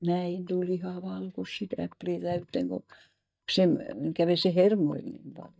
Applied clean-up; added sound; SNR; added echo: neural mask model DeepFilterNet 3.